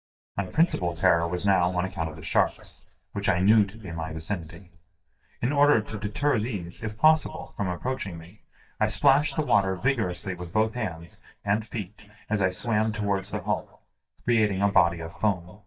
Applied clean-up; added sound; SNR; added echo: neural mask model DeepFilterNet 3.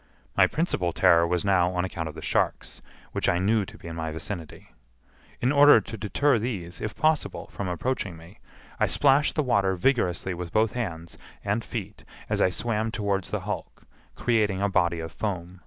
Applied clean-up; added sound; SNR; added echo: none; none; none; none.